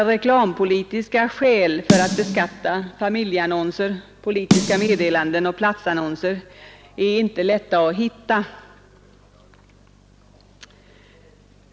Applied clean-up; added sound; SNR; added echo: none; Snare drum; 3 dB; none.